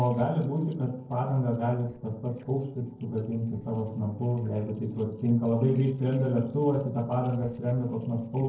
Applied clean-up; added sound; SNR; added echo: neural separator model SepFormer DNS4.